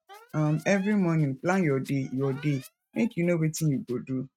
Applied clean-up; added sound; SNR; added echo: neural mask model RNNoise.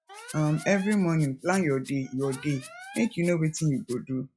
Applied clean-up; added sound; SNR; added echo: classical method log-MMSE.